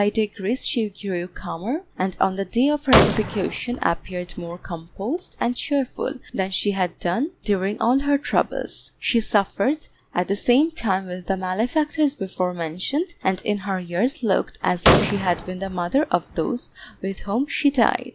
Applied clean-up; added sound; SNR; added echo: none; Gunshot, gunfire; 2 dB; none.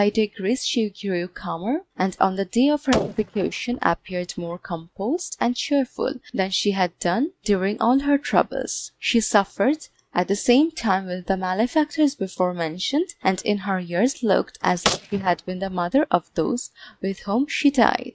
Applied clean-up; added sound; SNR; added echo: neural mask model RNNoise.